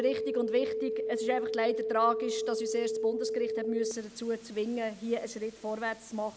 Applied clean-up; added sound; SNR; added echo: none; Telephone; 2 dB; none.